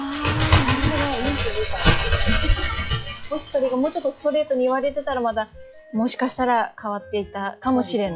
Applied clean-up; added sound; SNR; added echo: classical method log-MMSE.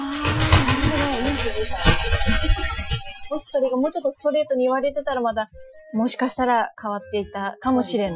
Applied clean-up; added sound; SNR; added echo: classical method Wiener filter.